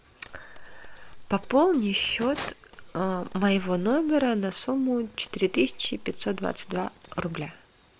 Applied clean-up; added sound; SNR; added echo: none; Gunshot, gunfire; 16 dB; none.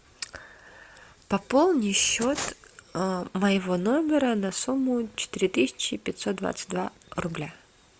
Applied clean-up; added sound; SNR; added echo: none; none; none; none.